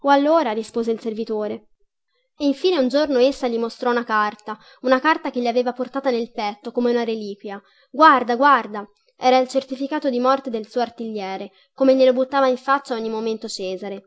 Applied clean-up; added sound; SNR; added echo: none; none; none; none.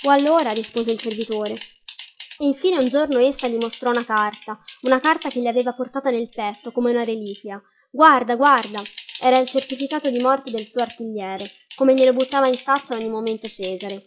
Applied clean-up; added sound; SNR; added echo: classical method log-MMSE.